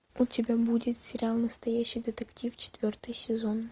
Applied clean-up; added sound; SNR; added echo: none; none; none; none.